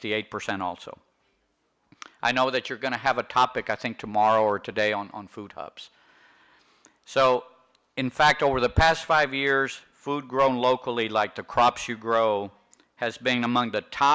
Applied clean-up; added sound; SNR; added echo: none; none; none; none.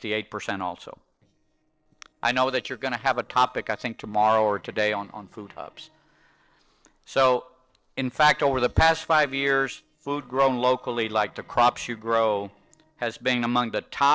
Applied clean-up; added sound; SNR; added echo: neural separator model SepFormer DNS4.